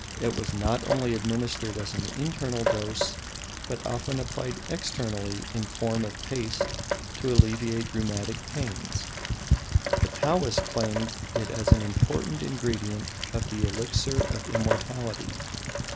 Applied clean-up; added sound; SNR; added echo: none; Rain; -2 dB; none.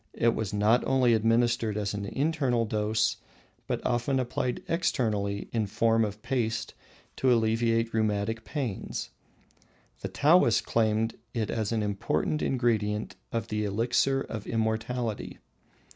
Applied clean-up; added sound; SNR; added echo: none; none; none; none.